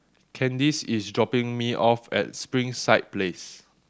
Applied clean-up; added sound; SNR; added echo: none; none; none; none.